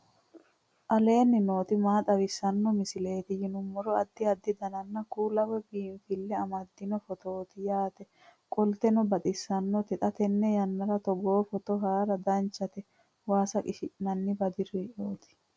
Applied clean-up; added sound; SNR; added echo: none; none; none; none.